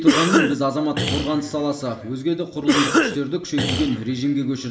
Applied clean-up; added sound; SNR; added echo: none; Cough; -1 dB; reverberation time 0.6 s.